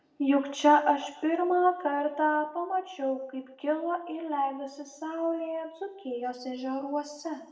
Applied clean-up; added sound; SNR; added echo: none; none; none; reverberation time 0.7 s.